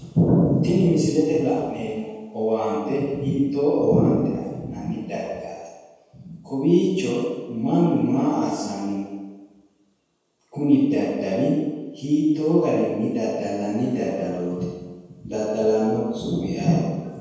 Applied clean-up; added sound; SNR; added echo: none; none; none; reverberation time 1.2 s.